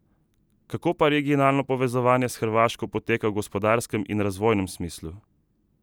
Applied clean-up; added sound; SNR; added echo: none; none; none; none.